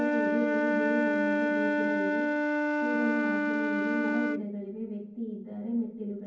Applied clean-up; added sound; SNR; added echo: none; Wind instrument, woodwind instrument; -5 dB; reverberation time 0.9 s.